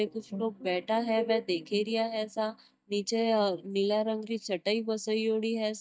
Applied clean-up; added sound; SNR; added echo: neural mask model DeepFilterNet 3.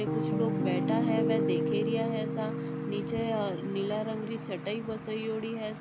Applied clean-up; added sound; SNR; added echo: none; Piano; -2 dB; none.